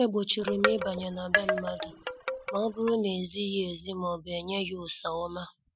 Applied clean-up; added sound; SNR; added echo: none; Wind chime; 1 dB; none.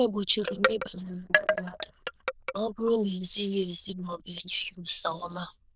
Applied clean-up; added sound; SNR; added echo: neural diffusion model UNIVERSE++.